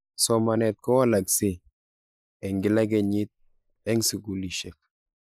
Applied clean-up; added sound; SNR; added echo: neural mask model Resemble Enhance denoiser.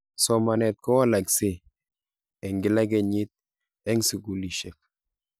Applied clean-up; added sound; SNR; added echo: none; none; none; none.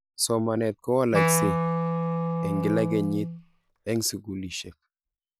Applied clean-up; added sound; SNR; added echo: none; Wind instrument, woodwind instrument; -1 dB; none.